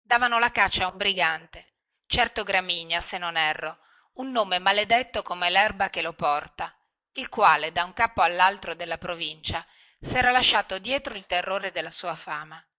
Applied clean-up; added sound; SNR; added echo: neural mask model DeepFilterNet 3.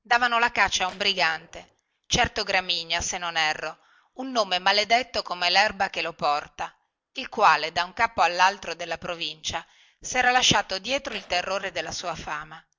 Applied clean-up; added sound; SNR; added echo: neural separator model SepFormer DNS4.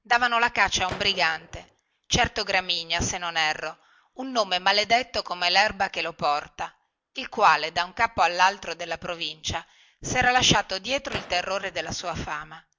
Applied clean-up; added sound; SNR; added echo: none; Gunshot, gunfire; 17 dB; none.